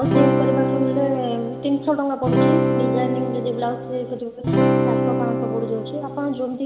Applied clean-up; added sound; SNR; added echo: none; Acoustic guitar / Strum; -3 dB; reverberation time 1.9 s.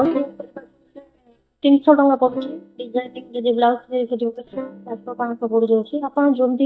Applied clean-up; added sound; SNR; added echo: neural mask model DeepFilterNet 3.